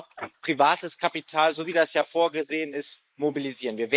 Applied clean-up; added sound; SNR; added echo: neural mask model Resemble Enhance denoiser.